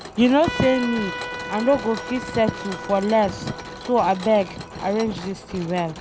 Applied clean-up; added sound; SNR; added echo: none; Trumpet + Mechanisms; 11 dB; none.